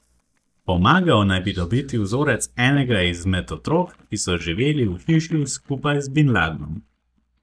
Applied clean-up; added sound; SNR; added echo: neural mask model DeepFilterNet 3.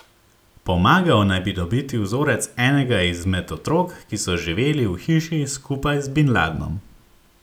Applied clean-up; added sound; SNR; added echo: none; none; none; none.